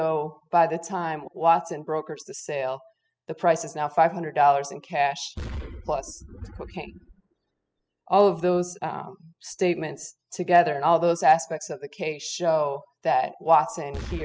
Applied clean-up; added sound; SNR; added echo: classical method spectral subtraction.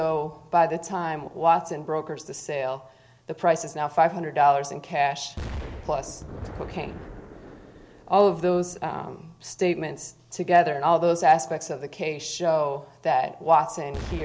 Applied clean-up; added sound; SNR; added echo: none; Explosion; 18 dB; none.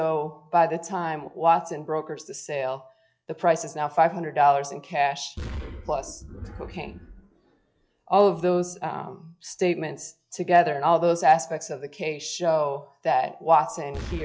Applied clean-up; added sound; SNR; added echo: classical method log-MMSE.